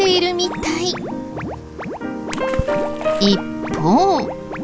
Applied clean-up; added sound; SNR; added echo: none; Water / Splash, splatter; 10 dB; none.